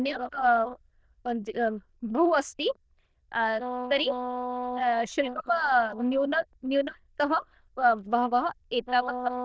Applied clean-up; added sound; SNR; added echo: neural diffusion model UNIVERSE++.